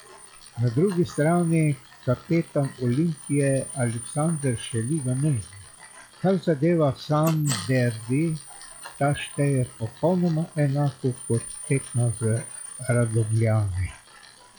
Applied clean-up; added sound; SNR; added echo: classical method log-MMSE.